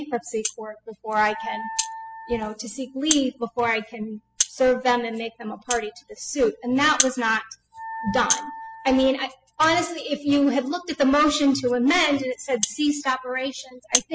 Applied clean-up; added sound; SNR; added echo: classical method spectral subtraction.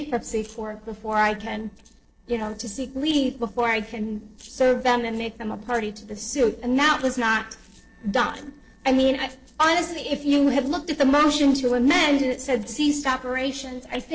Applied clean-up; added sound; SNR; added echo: neural separator model SepFormer DNS4.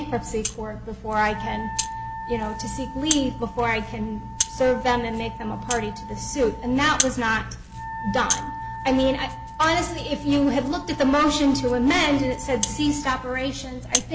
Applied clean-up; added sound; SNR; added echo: none; Wind instrument, woodwind instrument + Rattle (instrument); 9 dB; none.